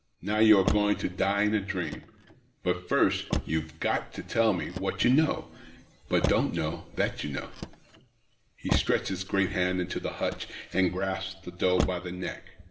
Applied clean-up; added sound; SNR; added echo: none; Motor vehicle (road); 9 dB; reverberation time 1.3 s.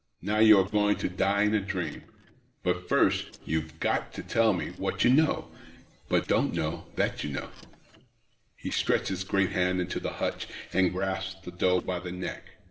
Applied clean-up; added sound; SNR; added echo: neural separator model SepFormer DNS4.